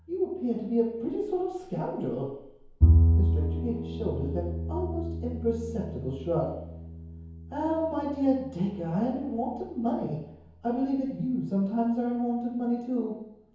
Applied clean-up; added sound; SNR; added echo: none; Bowed string instrument; 0 dB; reverberation time 1.0 s.